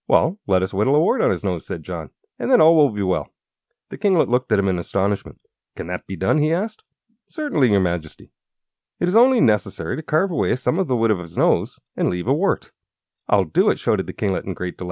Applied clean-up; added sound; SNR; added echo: none; none; none; none.